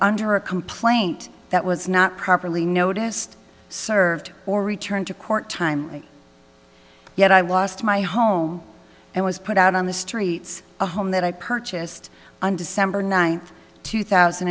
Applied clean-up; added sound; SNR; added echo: none; none; none; none.